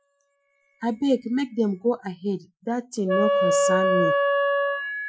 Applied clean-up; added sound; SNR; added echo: classical method Wiener filter.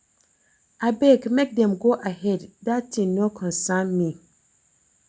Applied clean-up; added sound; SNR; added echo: none; none; none; none.